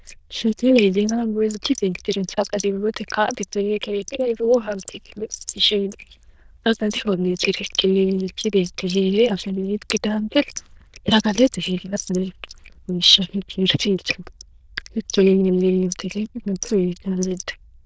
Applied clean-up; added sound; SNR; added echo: neural diffusion model UNIVERSE++.